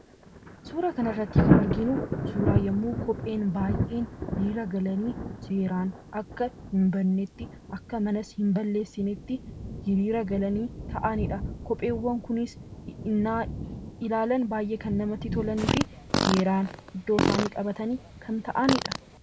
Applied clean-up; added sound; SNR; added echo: none; Fart + Thunder; 2 dB; none.